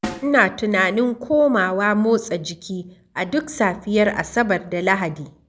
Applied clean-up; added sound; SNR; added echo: none; Snare drum; 16 dB; none.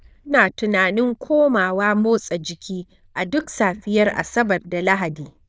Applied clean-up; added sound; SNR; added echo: neural diffusion model UNIVERSE++.